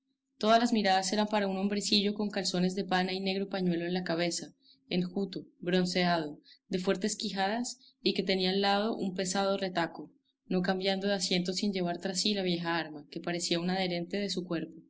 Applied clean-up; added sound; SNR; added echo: none; none; none; none.